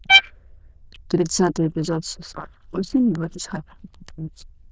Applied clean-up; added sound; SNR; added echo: neural diffusion model UNIVERSE++.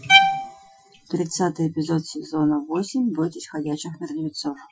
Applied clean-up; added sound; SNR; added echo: classical method Wiener filter.